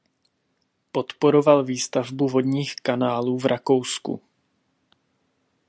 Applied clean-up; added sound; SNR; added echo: none; none; none; none.